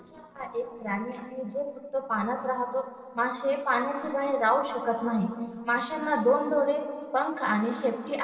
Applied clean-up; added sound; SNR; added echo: neural separator model SepFormer DNS4.